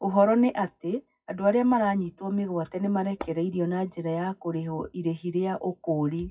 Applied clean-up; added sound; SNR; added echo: classical method WPE with log-MMSE.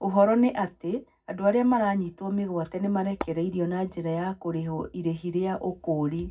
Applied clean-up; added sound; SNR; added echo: none; Tap / Hammer; 11 dB; reverberation time 0.4 s.